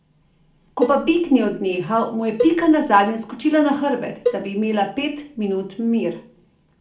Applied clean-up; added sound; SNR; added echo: none; Cowbell; 8 dB; reverberation time 0.4 s.